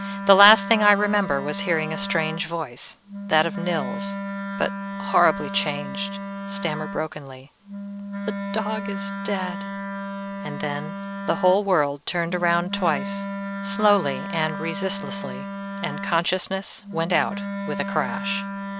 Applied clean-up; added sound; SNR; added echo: none; Wind instrument, woodwind instrument; 7 dB; none.